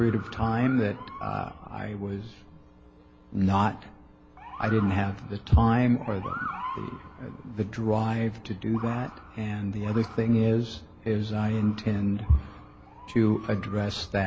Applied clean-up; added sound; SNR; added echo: none; Motor vehicle (road) / Siren; 16 dB; none.